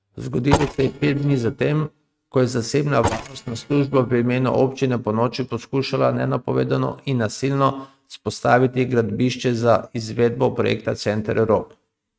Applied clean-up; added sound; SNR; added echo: neural mask model RNNoise.